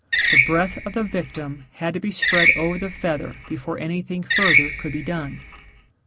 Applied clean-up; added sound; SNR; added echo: none; Screech; -3 dB; none.